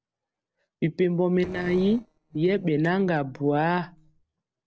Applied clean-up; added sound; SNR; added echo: neural separator model SepFormer DNS4.